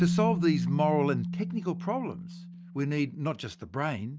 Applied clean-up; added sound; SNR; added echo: none; Keyboard (musical); 3 dB; none.